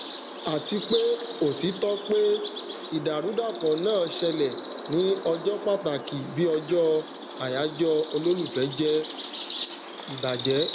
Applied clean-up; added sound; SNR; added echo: none; Bird vocalization, bird call, bird song; 10 dB; none.